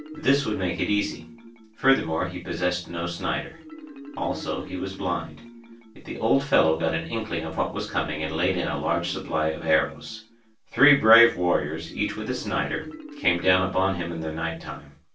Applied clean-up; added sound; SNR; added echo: none; Marimba, xylophone; 17 dB; reverberation time 0.2 s.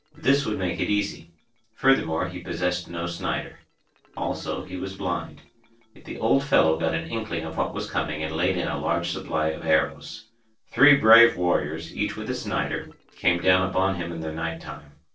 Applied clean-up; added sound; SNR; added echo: neural separator model SepFormer DNS4.